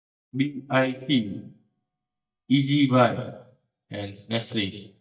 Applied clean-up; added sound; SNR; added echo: neural mask model DeepFilterNet 3.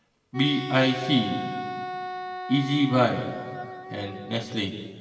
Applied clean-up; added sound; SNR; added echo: none; Wind instrument, woodwind instrument; 9 dB; reverberation time 2.1 s.